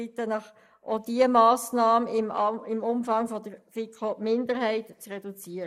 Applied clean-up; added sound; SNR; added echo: neural mask model Resemble Enhance denoiser.